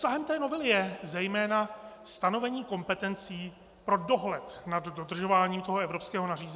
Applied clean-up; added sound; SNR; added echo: none; none; none; none.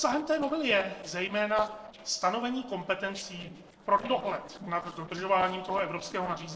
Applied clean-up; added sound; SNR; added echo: neural separator model SepFormer DNS4.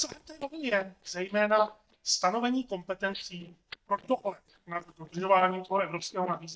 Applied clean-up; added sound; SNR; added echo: neural mask model DeepFilterNet 3.